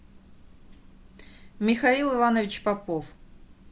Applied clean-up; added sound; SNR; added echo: none; none; none; none.